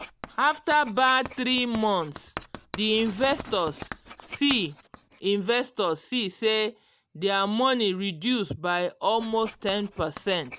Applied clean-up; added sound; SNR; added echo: none; Writing; 18 dB; none.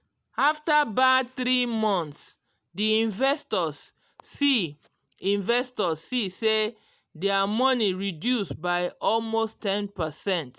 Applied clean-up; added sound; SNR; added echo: none; none; none; none.